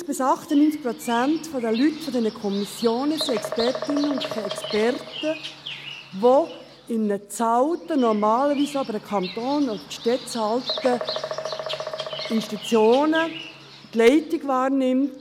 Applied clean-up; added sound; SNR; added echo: none; Bird vocalization, bird call, bird song; 11 dB; none.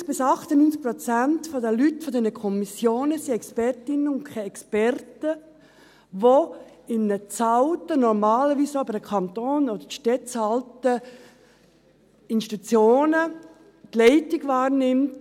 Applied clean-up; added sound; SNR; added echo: none; none; none; none.